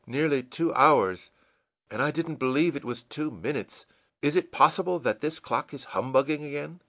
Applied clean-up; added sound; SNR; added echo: none; none; none; none.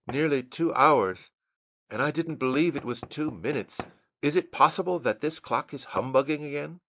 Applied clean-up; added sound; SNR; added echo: neural mask model Resemble Enhance denoiser.